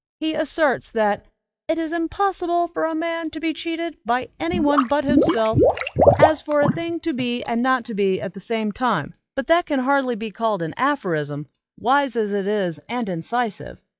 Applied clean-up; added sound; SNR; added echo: classical method log-MMSE.